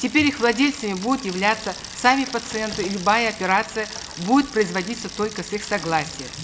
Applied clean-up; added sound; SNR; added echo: none; Bicycle; 14 dB; reverberation time 0.4 s.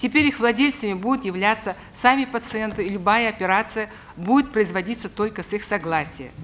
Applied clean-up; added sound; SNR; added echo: none; none; none; none.